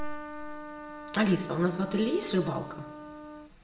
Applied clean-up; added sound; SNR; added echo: none; Trumpet; 12 dB; reverberation time 0.7 s.